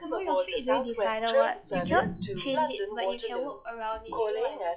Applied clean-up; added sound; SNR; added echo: classical method log-MMSE.